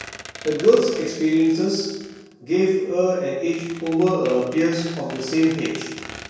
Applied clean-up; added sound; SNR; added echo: none; Squeak; 18 dB; reverberation time 1.0 s.